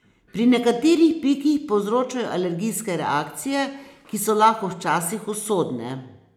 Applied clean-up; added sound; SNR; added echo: none; none; none; none.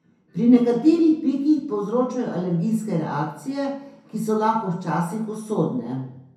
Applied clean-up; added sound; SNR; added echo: none; none; none; reverberation time 0.5 s.